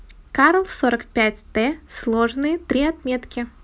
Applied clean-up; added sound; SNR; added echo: none; none; none; none.